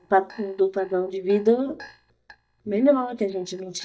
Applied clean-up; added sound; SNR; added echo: neural mask model DeepFilterNet 3.